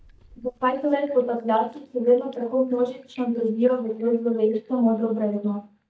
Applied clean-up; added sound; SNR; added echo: neural mask model DeepFilterNet 3.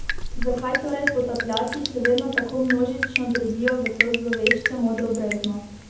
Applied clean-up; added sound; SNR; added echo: none; Drip; 3 dB; reverberation time 0.8 s.